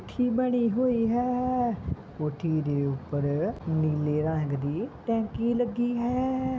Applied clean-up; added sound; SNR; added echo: none; none; none; none.